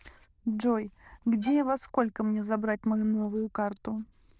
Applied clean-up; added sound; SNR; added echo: neural diffusion model UNIVERSE++.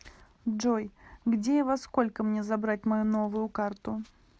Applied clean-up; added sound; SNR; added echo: none; none; none; none.